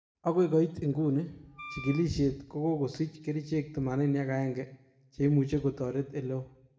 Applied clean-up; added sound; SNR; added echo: none; Wind instrument, woodwind instrument; 14 dB; reverberation time 0.6 s.